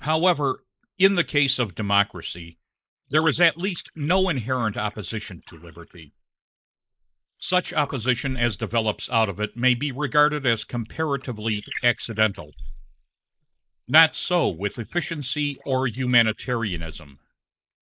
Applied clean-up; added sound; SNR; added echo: neural mask model Resemble Enhance denoiser.